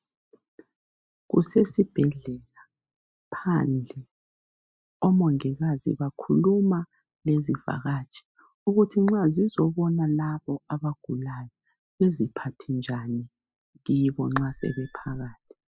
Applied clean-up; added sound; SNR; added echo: classical method spectral subtraction.